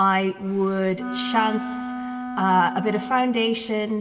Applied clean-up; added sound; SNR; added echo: none; Wind instrument, woodwind instrument; 9 dB; reverberation time 1.5 s.